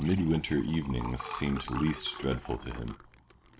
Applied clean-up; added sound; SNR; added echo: none; Liquid; 13 dB; none.